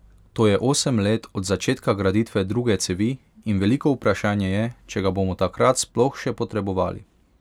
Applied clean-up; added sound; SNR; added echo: none; none; none; none.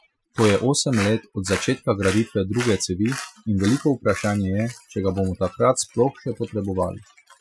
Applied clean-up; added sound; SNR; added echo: classical method Wiener filter.